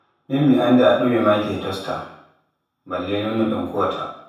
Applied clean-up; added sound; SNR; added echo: none; none; none; reverberation time 0.7 s.